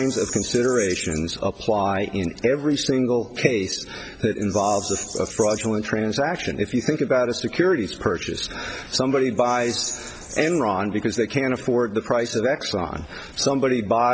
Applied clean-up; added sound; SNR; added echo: none; Bird vocalization, bird call, bird song; 17 dB; none.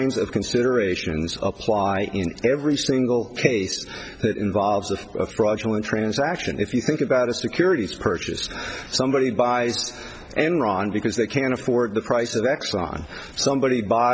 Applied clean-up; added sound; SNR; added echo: none; none; none; none.